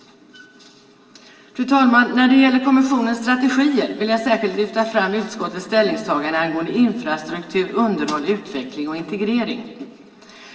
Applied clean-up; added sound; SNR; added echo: none; none; none; reverberation time 1.9 s.